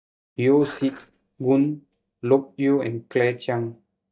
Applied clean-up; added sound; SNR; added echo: neural mask model DeepFilterNet 3.